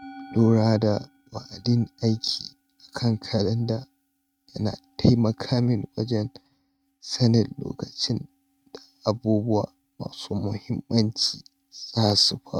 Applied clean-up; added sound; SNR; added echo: neural mask model RNNoise.